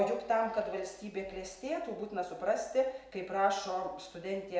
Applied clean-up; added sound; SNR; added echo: none; none; none; none.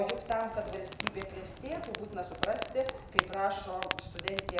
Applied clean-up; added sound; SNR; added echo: none; Fire; 1 dB; none.